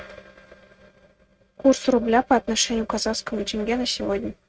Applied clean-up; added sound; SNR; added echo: neural mask model RNNoise.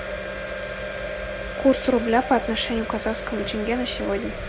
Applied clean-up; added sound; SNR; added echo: none; Wind instrument, woodwind instrument; 15 dB; none.